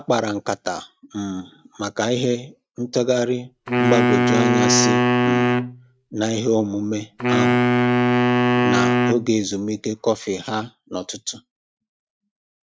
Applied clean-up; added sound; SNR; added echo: neural mask model RNNoise.